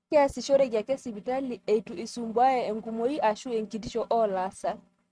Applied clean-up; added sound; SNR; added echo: neural mask model RNNoise.